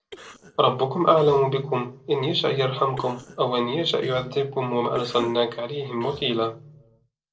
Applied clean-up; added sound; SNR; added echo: neural separator model SepFormer DNS4.